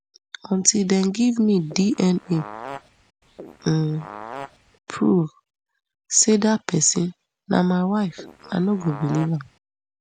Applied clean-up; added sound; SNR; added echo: none; Fart; 16 dB; none.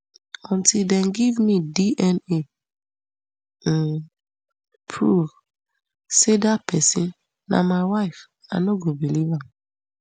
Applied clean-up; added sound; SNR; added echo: none; none; none; none.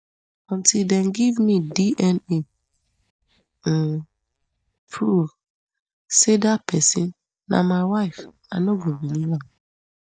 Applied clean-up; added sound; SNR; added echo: neural mask model DeepFilterNet 3.